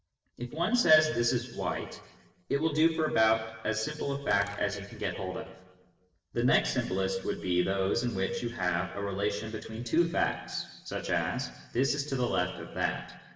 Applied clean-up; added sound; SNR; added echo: neural separator model SepFormer DNS4.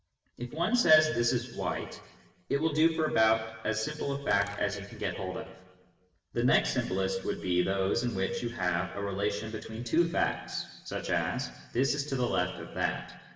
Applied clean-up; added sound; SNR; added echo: none; Splash, splatter; 19 dB; reverberation time 1.2 s.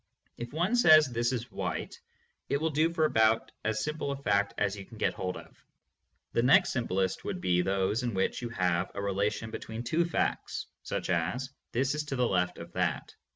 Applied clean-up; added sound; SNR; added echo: none; none; none; none.